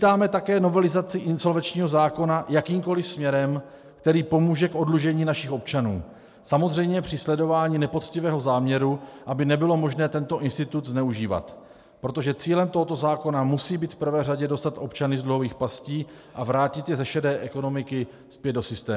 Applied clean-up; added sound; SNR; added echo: none; none; none; none.